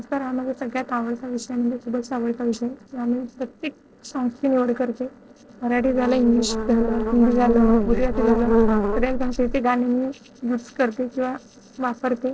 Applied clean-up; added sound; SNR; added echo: neural separator model SepFormer DNS4.